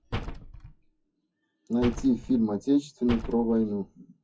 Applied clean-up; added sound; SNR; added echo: classical method WPE with log-MMSE.